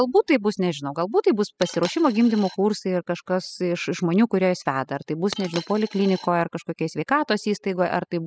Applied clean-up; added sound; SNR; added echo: classical method spectral subtraction.